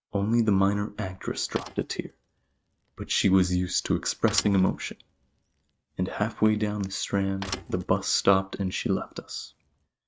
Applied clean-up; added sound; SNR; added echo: neural mask model RNNoise.